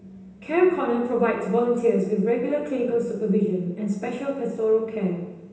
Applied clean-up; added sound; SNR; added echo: none; none; none; reverberation time 0.9 s.